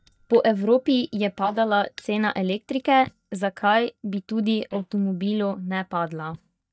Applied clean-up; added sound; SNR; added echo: neural mask model DeepFilterNet 3.